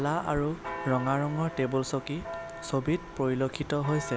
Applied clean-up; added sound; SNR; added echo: none; Church bell; 11 dB; none.